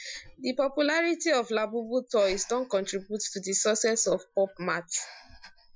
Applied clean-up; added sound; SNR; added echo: classical method Wiener filter.